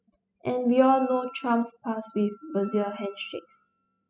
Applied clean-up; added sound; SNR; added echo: classical method spectral subtraction.